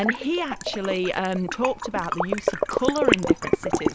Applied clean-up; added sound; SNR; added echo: none; Liquid; -1 dB; none.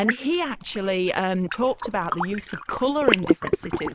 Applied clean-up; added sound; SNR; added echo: neural mask model Resemble Enhance denoiser.